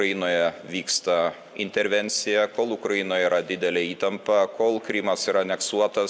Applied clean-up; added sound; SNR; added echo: none; none; none; none.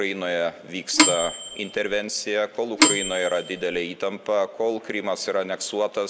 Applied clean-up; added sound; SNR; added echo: none; Microwave oven / Bell; -3 dB; none.